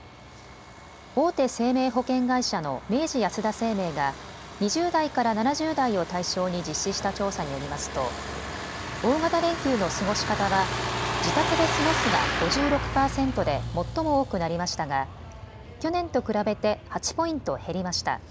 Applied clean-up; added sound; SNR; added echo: none; Truck; 6 dB; none.